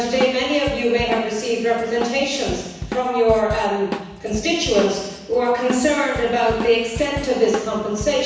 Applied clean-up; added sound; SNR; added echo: none; Drum kit; 12 dB; reverberation time 1.1 s.